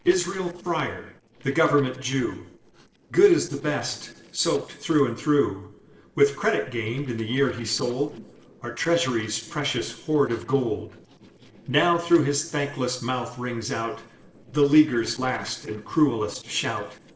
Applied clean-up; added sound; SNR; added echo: neural separator model SepFormer DNS4.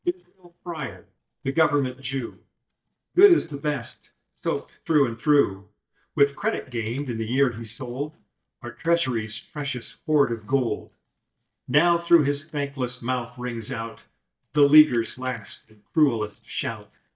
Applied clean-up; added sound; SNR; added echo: neural mask model DeepFilterNet 3.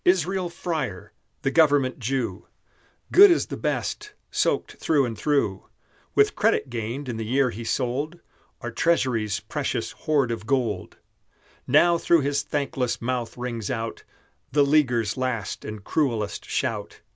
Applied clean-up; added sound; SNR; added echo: none; none; none; none.